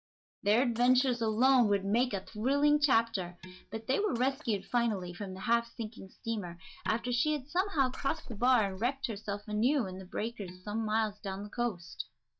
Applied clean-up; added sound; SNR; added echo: neural mask model DeepFilterNet 3.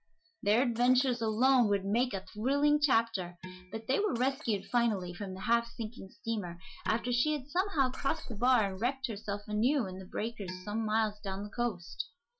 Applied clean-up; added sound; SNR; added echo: classical method Wiener filter.